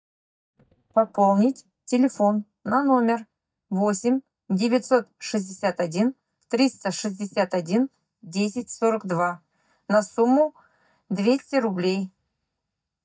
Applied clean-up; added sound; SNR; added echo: neural mask model DeepFilterNet 3.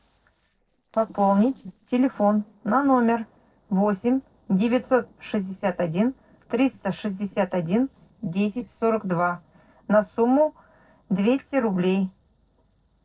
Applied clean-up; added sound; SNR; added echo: neural separator model SepFormer DNS4.